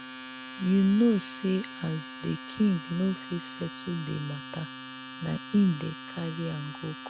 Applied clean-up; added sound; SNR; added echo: none; Domestic sounds, home sounds; 12 dB; none.